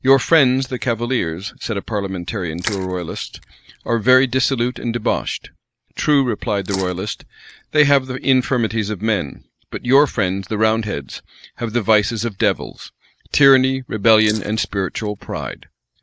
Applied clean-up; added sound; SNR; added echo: neural mask model Resemble Enhance denoiser.